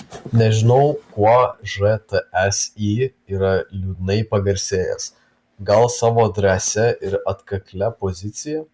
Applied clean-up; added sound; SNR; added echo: none; none; none; none.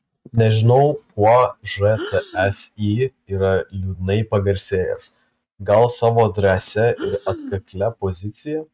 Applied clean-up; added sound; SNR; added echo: neural mask model RNNoise.